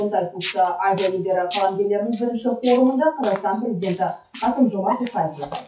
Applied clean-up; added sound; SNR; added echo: classical method WPE with log-MMSE.